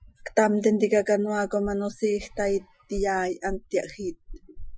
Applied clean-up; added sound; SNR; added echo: classical method Wiener filter.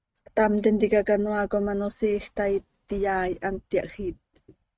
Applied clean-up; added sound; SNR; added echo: neural mask model RNNoise.